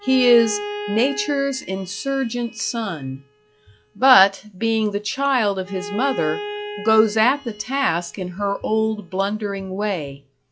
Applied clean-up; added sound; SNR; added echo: classical method log-MMSE.